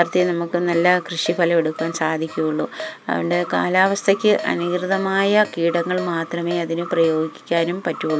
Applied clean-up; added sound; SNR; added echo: none; Keyboard (musical); 17 dB; none.